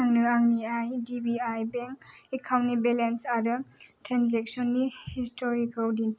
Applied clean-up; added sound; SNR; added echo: none; none; none; none.